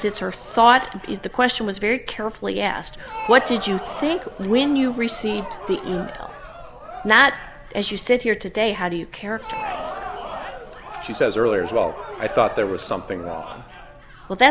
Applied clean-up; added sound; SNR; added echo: none; Crowd; 13 dB; none.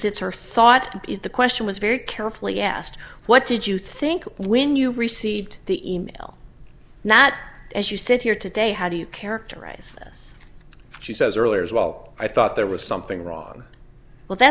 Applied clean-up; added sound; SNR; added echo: none; none; none; none.